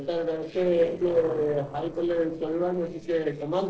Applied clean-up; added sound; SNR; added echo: neural separator model SepFormer DNS4.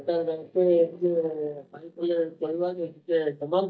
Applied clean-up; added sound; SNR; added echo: neural mask model DeepFilterNet 3.